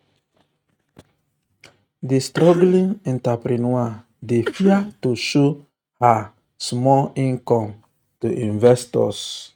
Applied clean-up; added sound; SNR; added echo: neural mask model RNNoise.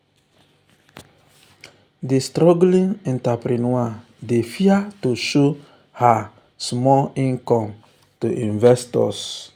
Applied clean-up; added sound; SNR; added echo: none; none; none; none.